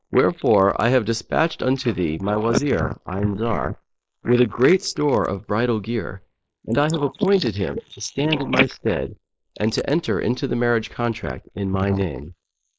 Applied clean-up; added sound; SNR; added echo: neural mask model Resemble Enhance denoiser.